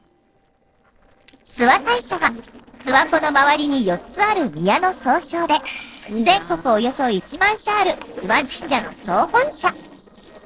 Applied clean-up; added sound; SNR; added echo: neural separator model SepFormer DNS4.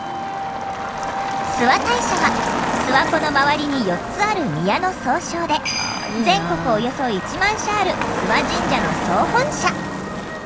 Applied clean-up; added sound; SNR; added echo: none; Motor vehicle (road); 4 dB; none.